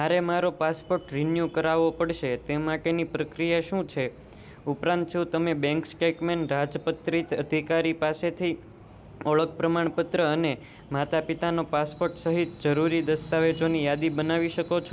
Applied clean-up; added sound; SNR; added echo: none; none; none; none.